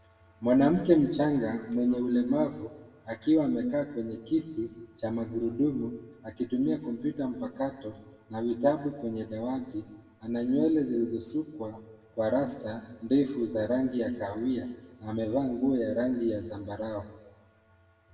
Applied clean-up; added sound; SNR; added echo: none; none; none; reverberation time 1.1 s.